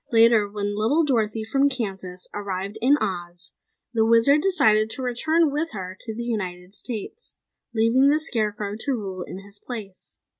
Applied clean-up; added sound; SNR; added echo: none; none; none; none.